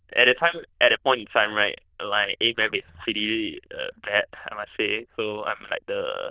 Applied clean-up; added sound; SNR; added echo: neural diffusion model UNIVERSE++.